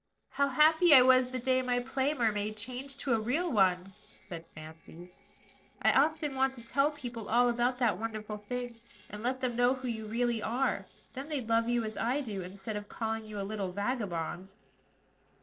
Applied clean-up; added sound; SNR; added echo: neural separator model SepFormer DNS4.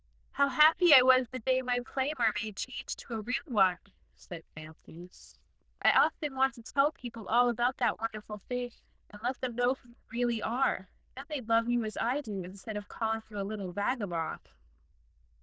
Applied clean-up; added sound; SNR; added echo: neural diffusion model UNIVERSE++.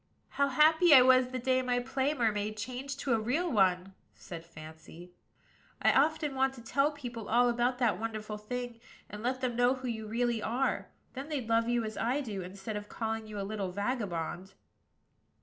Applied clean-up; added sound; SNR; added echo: none; none; none; none.